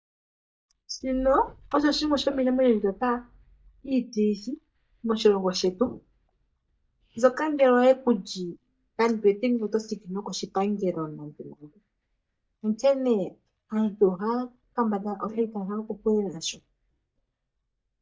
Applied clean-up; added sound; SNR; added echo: neural mask model DeepFilterNet 3.